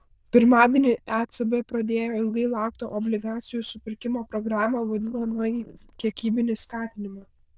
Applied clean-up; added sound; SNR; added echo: neural diffusion model UNIVERSE++.